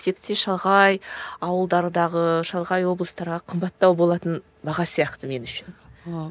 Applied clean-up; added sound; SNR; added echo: none; none; none; none.